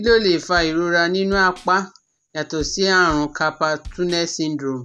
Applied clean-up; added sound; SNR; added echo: none; Bass drum; 19 dB; none.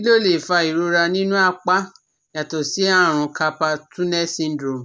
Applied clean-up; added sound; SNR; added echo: none; none; none; none.